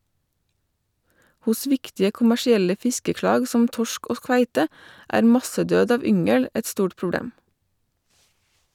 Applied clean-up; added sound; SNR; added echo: none; none; none; none.